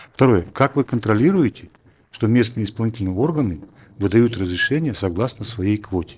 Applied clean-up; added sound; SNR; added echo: neural separator model SepFormer DNS4.